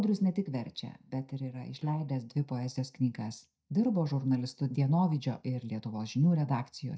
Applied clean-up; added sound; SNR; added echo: neural mask model DeepFilterNet 3.